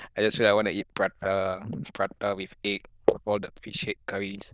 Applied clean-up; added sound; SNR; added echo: neural diffusion model UNIVERSE++.